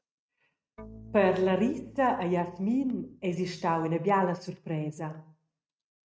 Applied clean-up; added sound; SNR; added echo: neural mask model RNNoise.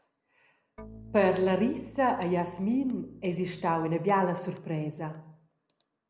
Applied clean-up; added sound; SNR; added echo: none; Organ; 20 dB; none.